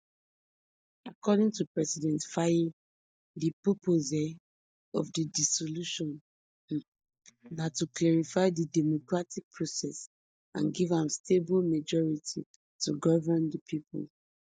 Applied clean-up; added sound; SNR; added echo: neural mask model DeepFilterNet 3.